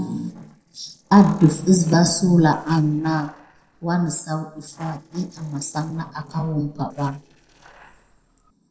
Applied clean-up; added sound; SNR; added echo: neural separator model SepFormer DNS4.